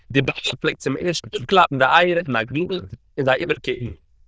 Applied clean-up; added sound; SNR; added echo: neural diffusion model UNIVERSE++.